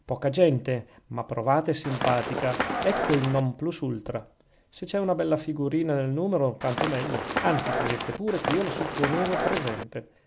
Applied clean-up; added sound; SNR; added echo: none; Run; 2 dB; none.